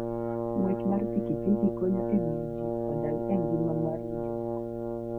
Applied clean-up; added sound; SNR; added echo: none; Brass instrument; 0 dB; none.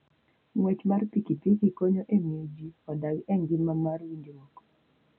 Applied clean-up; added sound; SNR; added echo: none; none; none; none.